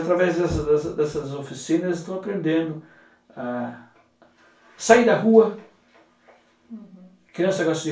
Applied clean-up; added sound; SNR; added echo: none; none; none; reverberation time 0.3 s.